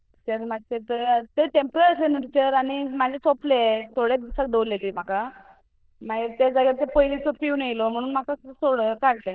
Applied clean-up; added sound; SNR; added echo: neural diffusion model UNIVERSE++.